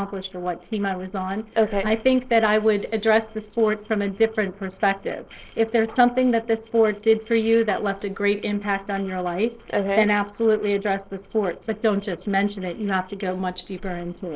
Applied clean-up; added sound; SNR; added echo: neural separator model SepFormer DNS4.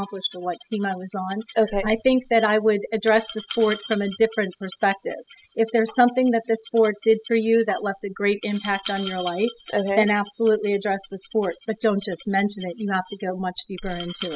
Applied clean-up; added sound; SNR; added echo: classical method spectral subtraction.